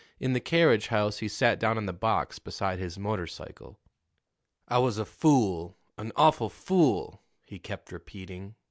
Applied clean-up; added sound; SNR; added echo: none; none; none; none.